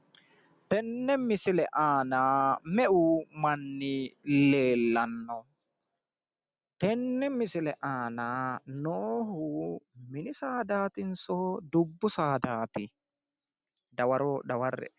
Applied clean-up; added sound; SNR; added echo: none; none; none; none.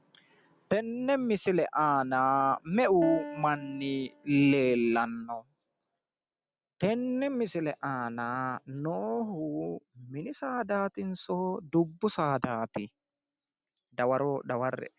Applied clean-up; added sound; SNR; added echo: none; Piano; 14 dB; none.